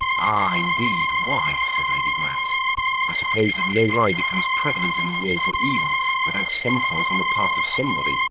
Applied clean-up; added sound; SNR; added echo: neural diffusion model UNIVERSE++.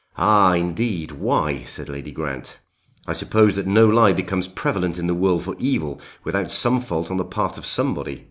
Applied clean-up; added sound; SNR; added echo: none; none; none; none.